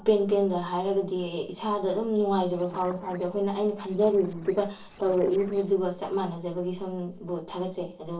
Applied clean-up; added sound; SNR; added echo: neural separator model SepFormer DNS4.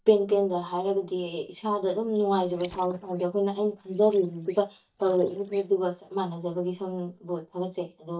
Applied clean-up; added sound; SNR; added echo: neural mask model DeepFilterNet 3.